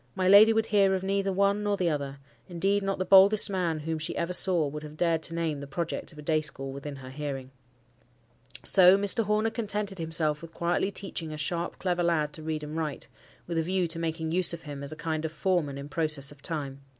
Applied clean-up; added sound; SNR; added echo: none; none; none; none.